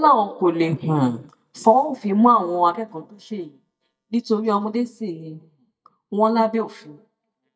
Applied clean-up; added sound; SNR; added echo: neural mask model DeepFilterNet 3.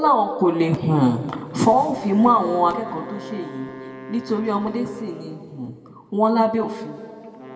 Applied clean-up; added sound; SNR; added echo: none; Wind instrument, woodwind instrument; 19 dB; reverberation time 2.0 s.